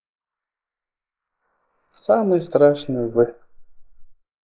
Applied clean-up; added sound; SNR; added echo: neural mask model Resemble Enhance denoiser.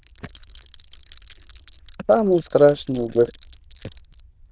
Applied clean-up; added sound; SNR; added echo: neural diffusion model UNIVERSE++.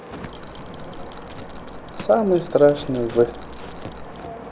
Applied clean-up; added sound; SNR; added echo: none; Rattle / Rattle (instrument); 16 dB; none.